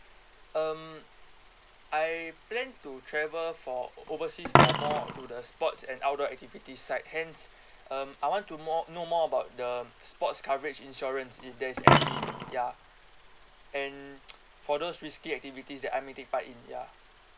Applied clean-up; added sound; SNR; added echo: none; Coin (dropping); -1 dB; none.